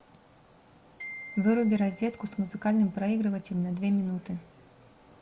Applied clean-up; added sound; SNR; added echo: none; Glockenspiel; 19 dB; none.